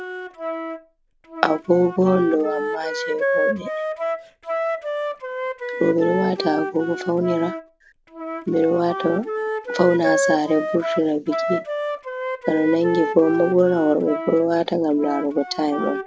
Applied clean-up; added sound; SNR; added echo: none; Wind instrument, woodwind instrument; 5 dB; none.